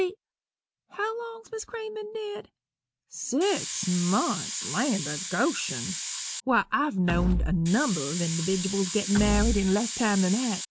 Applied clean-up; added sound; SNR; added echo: none; Hiss + Door / Wood; 4 dB; none.